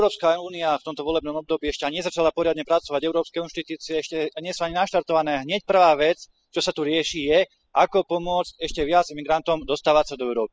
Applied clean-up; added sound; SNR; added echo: classical method spectral subtraction.